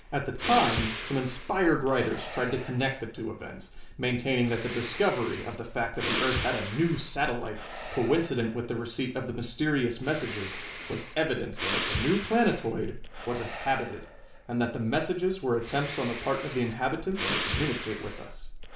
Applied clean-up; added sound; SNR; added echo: none; Breathing; 7 dB; reverberation time 0.5 s.